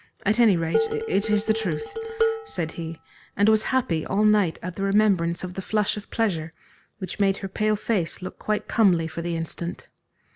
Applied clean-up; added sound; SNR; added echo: none; Dishes, pots, and pans; 4 dB; none.